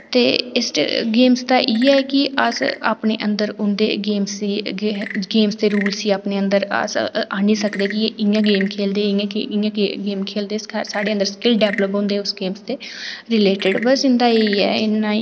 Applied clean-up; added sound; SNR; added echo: none; Wood / Percussion / Frog; 19 dB; none.